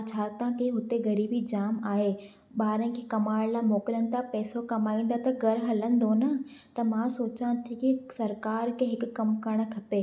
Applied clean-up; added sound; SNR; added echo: none; none; none; none.